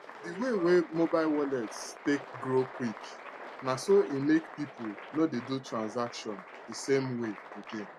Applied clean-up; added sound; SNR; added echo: none; Applause; 14 dB; none.